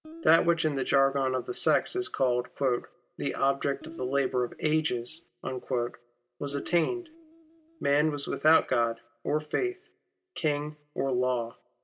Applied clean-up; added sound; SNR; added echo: none; Guitar; 19 dB; none.